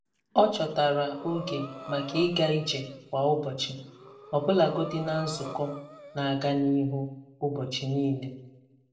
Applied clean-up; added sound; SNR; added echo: none; Breathing; 15 dB; reverberation time 0.6 s.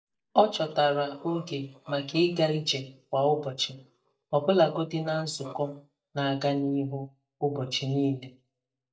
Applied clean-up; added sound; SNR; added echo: neural mask model DeepFilterNet 3.